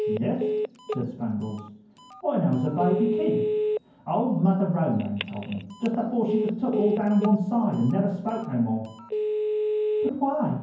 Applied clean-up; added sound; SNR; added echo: none; Telephone; 5 dB; reverberation time 0.9 s.